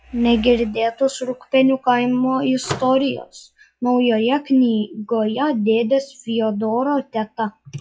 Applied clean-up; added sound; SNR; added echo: classical method log-MMSE.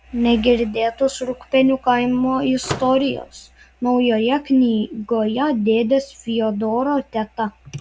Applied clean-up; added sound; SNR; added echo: none; Slam / Microwave oven; 13 dB; none.